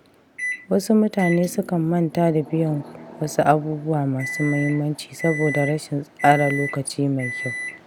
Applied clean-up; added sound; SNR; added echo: none; Microwave oven; 11 dB; none.